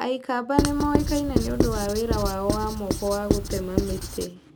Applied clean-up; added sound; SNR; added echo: none; Writing; -1 dB; none.